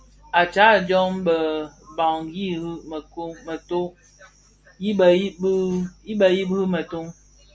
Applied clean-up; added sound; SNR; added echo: none; none; none; none.